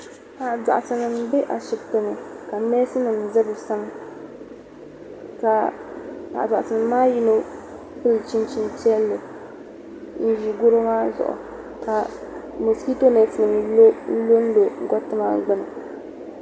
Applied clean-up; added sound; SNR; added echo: none; none; none; none.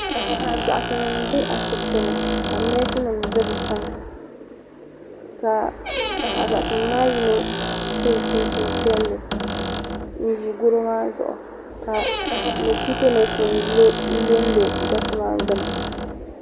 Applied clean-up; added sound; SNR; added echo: none; Squeak; 3 dB; none.